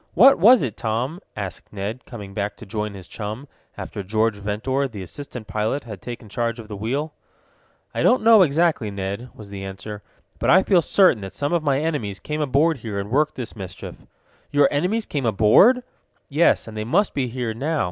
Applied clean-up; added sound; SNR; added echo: none; none; none; none.